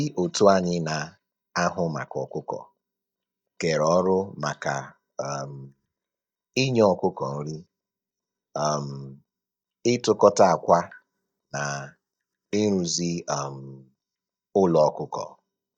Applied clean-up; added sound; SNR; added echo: neural mask model DeepFilterNet 3.